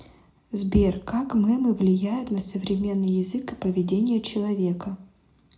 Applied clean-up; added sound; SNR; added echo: none; none; none; reverberation time 0.3 s.